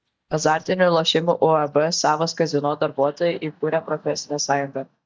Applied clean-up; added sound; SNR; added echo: neural mask model DeepFilterNet 3.